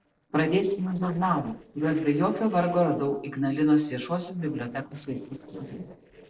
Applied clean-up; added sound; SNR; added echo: neural separator model SepFormer DNS4.